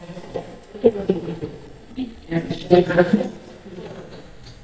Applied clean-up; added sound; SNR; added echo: neural mask model DeepFilterNet 3.